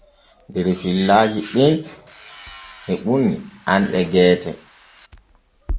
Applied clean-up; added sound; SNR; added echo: none; Tools + Crackle; 17 dB; none.